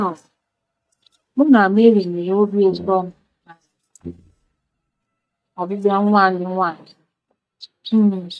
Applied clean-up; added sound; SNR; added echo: neural mask model DeepFilterNet 3.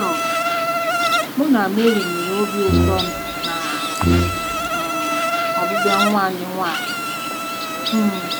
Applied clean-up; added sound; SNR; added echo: none; Brass instrument + Insect; -2 dB; none.